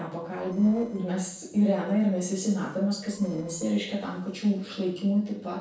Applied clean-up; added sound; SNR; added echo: neural separator model SepFormer DNS4.